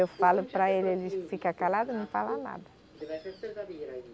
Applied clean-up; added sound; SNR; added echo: none; Subway, metro, underground; 9 dB; none.